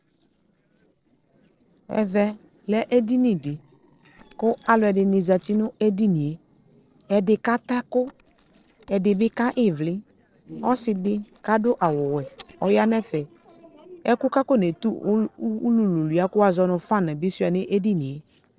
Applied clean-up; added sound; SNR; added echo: neural separator model SepFormer DNS4.